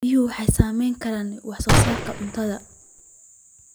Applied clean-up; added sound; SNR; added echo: none; Gunshot, gunfire; -2 dB; none.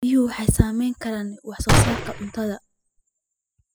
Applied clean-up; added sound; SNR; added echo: classical method spectral subtraction.